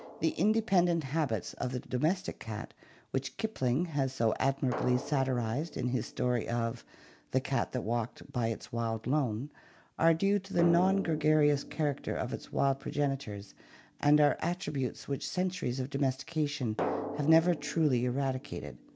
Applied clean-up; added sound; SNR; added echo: none; Drum; 14 dB; none.